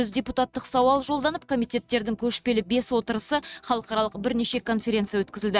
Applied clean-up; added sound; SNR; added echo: neural mask model RNNoise.